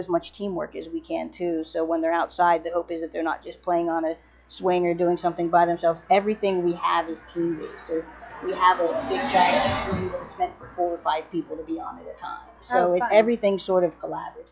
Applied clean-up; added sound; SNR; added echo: classical method log-MMSE.